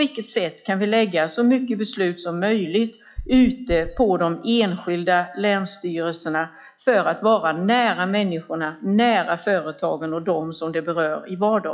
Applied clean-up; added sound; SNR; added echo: classical method log-MMSE.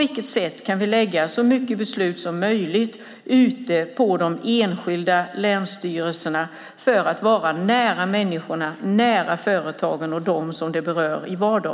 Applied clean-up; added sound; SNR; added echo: none; none; none; none.